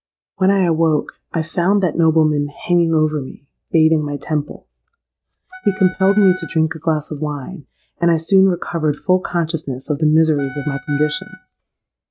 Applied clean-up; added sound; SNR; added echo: neural mask model RNNoise.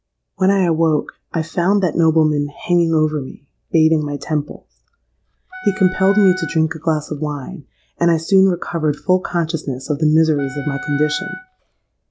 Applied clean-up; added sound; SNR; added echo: none; Wind instrument, woodwind instrument; 13 dB; none.